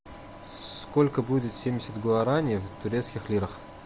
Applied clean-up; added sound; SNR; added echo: none; none; none; none.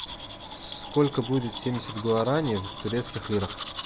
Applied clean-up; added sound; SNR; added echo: none; Domestic sounds, home sounds; 12 dB; none.